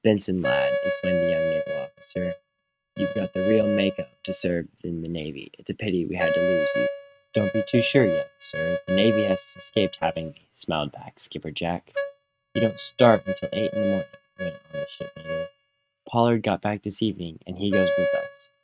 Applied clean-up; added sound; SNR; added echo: neural mask model RNNoise.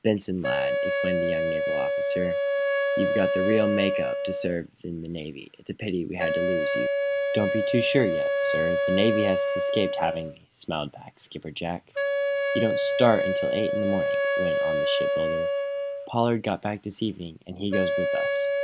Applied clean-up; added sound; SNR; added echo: none; Wind instrument, woodwind instrument; -2 dB; none.